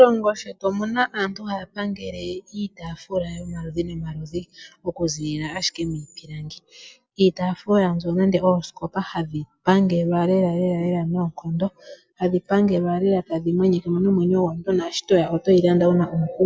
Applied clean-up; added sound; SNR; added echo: none; none; none; none.